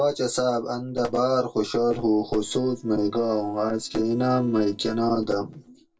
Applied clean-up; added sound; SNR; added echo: neural separator model SepFormer DNS4.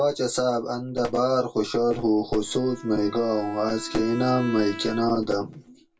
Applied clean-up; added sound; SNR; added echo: none; Bowed string instrument; 17 dB; reverberation time 0.2 s.